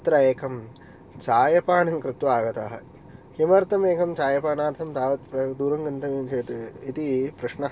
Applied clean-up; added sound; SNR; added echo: none; none; none; none.